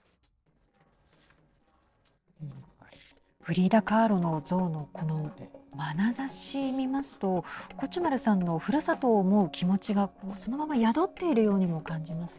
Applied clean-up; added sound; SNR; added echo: neural separator model SepFormer DNS4.